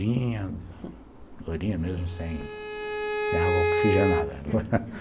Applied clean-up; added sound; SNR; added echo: none; Bowed string instrument; -1 dB; none.